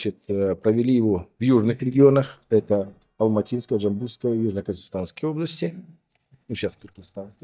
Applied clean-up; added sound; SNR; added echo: neural mask model DeepFilterNet 3.